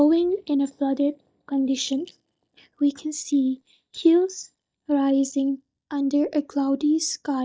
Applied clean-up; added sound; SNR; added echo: neural mask model DeepFilterNet 3.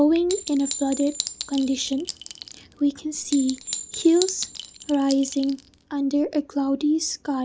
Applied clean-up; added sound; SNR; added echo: none; Chink, clink; 11 dB; none.